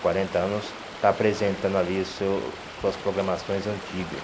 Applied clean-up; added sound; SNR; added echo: none; Stream; 11 dB; none.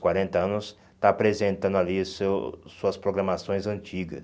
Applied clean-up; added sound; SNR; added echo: none; none; none; none.